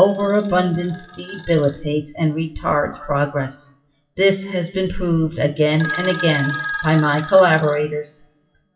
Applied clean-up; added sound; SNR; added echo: classical method WPE with log-MMSE.